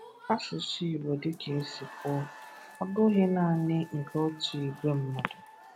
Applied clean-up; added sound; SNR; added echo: none; Applause / Crowd + Wind instrument, woodwind instrument; 20 dB; none.